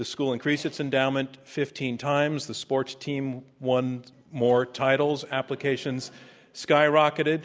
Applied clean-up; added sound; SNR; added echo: none; none; none; none.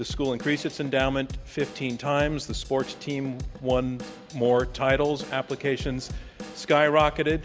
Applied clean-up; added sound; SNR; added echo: none; Drum / Drum kit; 12 dB; none.